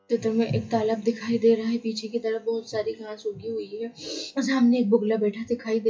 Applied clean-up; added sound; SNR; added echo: classical method WPE with log-MMSE.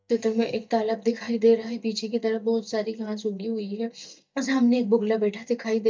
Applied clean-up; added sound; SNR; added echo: neural mask model DeepFilterNet 3.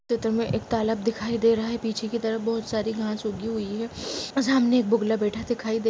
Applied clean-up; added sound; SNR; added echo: none; none; none; none.